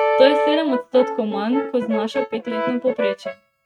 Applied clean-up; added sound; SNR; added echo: neural mask model RNNoise.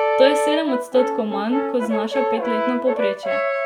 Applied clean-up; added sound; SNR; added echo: none; Brass instrument; 0 dB; none.